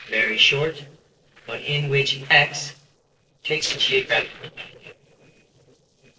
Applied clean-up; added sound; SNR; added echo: neural separator model SepFormer DNS4.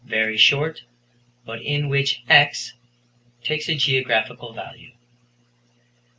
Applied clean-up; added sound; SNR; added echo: none; none; none; none.